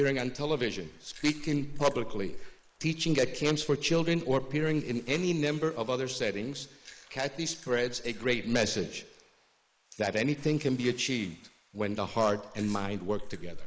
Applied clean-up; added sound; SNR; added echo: neural mask model Resemble Enhance denoiser.